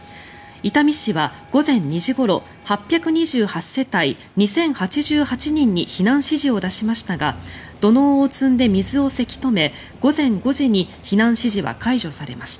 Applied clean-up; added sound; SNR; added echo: none; none; none; none.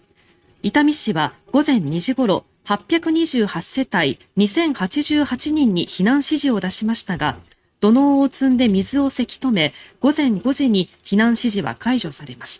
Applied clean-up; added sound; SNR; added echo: neural mask model RNNoise.